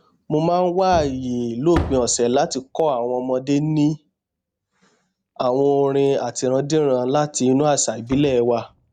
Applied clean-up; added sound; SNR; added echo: none; Slam + Bowed string instrument; 17 dB; none.